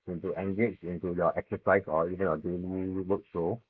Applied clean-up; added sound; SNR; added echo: neural mask model Resemble Enhance denoiser.